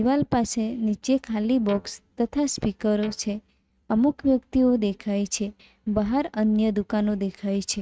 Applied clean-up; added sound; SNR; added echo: neural mask model RNNoise.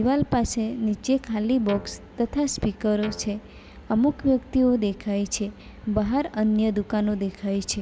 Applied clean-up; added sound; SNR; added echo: none; Guitar; 19 dB; none.